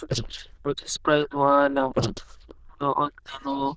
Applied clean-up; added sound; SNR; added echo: neural diffusion model UNIVERSE++.